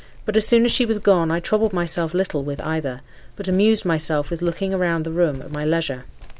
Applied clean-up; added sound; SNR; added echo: none; Walk, footsteps; 15 dB; none.